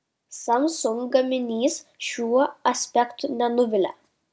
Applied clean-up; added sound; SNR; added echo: none; none; none; none.